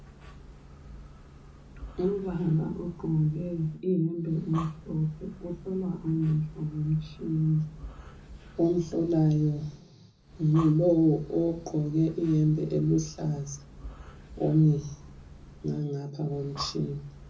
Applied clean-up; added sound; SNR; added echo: none; Breathing; 18 dB; reverberation time 0.4 s.